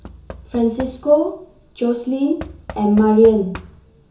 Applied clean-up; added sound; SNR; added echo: none; Knock / Wood; 19 dB; reverberation time 0.7 s.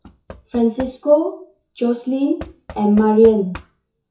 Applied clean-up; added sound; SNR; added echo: classical method WPE with log-MMSE.